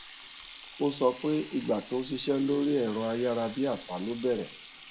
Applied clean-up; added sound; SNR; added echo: none; Sink (filling or washing) / Water tap, faucet; 12 dB; reverberation time 0.4 s.